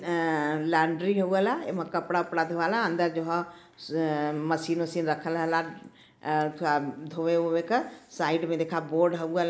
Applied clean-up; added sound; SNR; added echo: none; none; none; none.